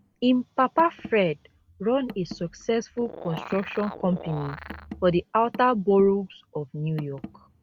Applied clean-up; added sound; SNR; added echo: none; Animal + Car; 17 dB; none.